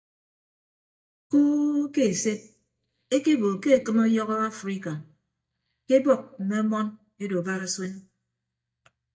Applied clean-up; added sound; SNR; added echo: neural mask model DeepFilterNet 3.